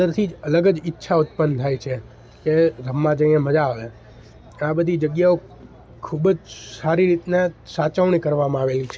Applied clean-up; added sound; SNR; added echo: none; none; none; none.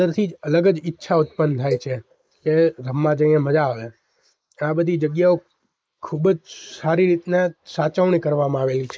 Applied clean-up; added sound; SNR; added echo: neural mask model Resemble Enhance denoiser.